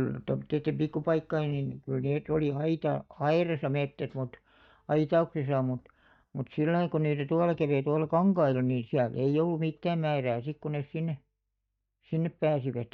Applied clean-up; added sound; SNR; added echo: neural mask model DeepFilterNet 3.